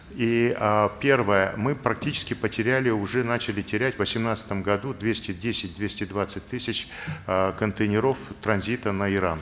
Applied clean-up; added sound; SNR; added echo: none; none; none; none.